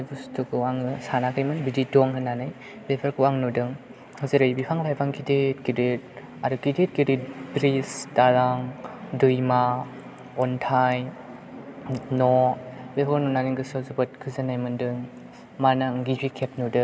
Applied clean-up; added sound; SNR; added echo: none; none; none; none.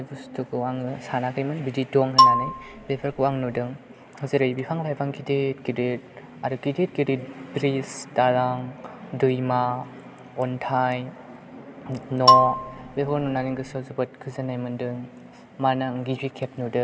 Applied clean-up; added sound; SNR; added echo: none; Marimba, xylophone; -5 dB; none.